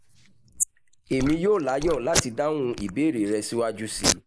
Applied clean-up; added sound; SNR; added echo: neural mask model Resemble Enhance denoiser.